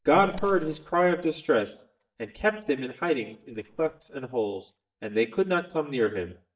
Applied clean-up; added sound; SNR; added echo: neural mask model DeepFilterNet 3.